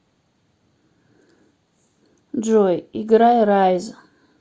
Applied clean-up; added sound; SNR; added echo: none; none; none; none.